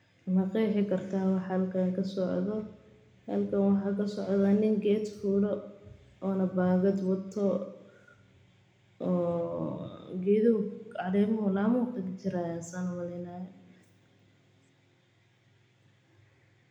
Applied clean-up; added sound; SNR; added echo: none; none; none; reverberation time 0.9 s.